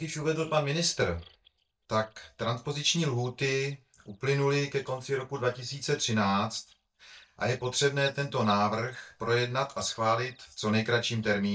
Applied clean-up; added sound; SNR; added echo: neural mask model DeepFilterNet 3.